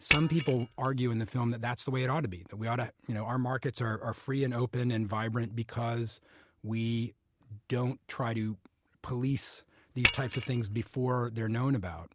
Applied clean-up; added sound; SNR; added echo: none; Shatter; -2 dB; none.